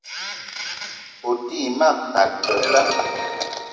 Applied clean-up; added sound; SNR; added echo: none; none; none; reverberation time 2.1 s.